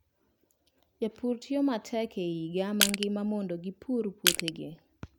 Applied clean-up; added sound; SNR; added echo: none; Crushing; -4 dB; none.